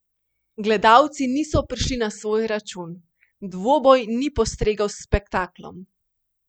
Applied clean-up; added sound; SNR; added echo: none; none; none; none.